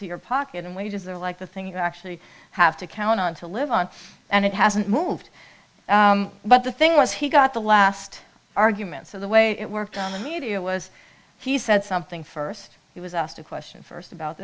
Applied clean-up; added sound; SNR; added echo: none; none; none; none.